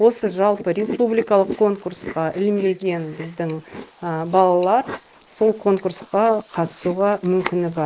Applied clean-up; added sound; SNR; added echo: neural mask model Resemble Enhance denoiser.